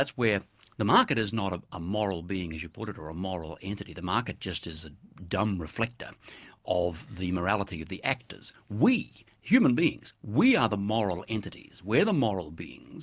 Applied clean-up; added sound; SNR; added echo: none; none; none; none.